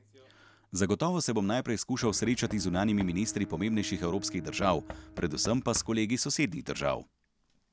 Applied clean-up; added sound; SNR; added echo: none; Knock / Wood + Bowed string instrument; 16 dB; none.